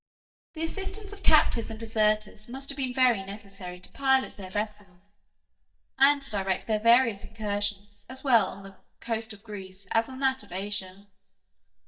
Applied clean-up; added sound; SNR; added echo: neural mask model DeepFilterNet 3.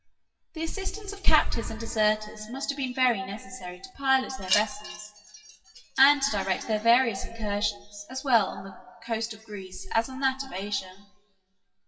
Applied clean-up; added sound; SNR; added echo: classical method WPE with log-MMSE.